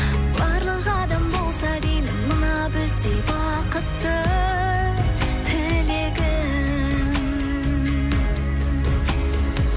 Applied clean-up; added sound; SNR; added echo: none; Bell; 19 dB; none.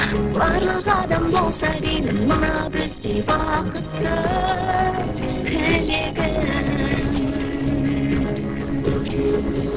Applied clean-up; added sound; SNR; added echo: neural separator model SepFormer DNS4.